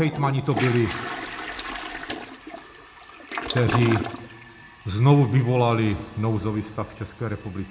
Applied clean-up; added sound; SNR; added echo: none; Toilet flush; 10 dB; reverberation time 0.4 s.